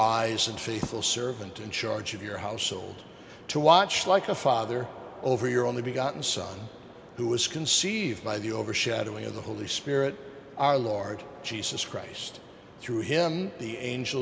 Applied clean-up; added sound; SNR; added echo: none; none; none; none.